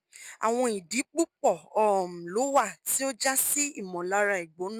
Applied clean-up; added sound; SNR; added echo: none; none; none; none.